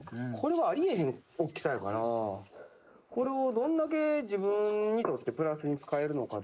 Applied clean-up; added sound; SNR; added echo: neural mask model Resemble Enhance denoiser.